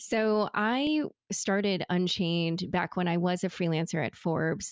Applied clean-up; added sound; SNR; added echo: none; none; none; none.